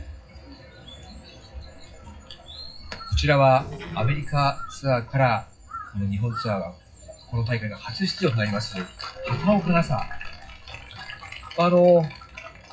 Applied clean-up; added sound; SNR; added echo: classical method WPE with log-MMSE.